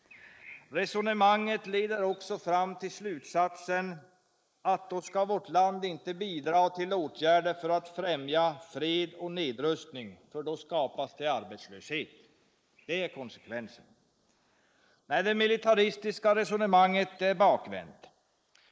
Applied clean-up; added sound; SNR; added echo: neural mask model Resemble Enhance denoiser.